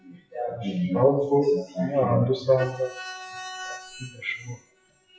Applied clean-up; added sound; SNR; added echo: classical method WPE with log-MMSE.